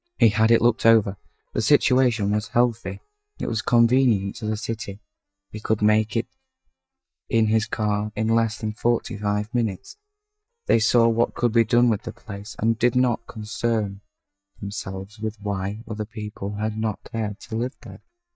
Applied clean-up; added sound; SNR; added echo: neural mask model DeepFilterNet 3.